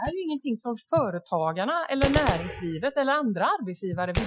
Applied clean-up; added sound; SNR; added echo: classical method Wiener filter.